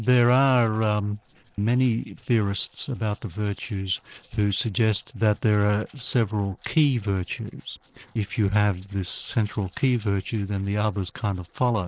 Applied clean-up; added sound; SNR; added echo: neural separator model SepFormer DNS4.